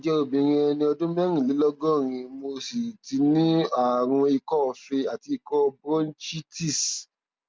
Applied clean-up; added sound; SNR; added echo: none; none; none; none.